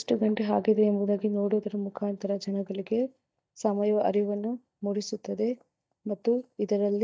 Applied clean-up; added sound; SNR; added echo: neural mask model DeepFilterNet 3.